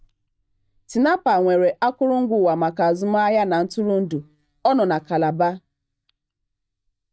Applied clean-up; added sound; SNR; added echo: neural mask model DeepFilterNet 3.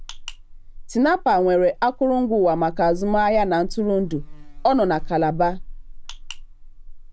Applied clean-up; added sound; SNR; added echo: none; Buzz; 11 dB; none.